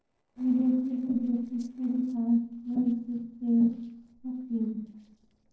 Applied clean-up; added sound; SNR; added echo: neural separator model SepFormer DNS4.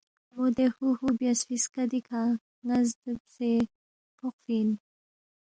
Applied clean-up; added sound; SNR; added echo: none; none; none; none.